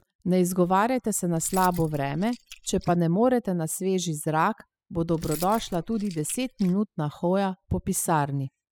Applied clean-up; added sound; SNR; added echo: classical method spectral subtraction.